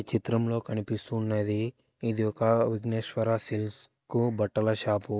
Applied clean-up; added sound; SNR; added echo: none; none; none; none.